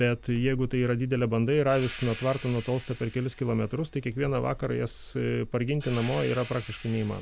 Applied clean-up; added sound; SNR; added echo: none; Hi-hat; 16 dB; none.